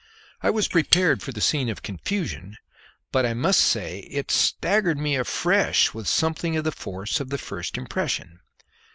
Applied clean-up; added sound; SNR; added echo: neural mask model Resemble Enhance denoiser.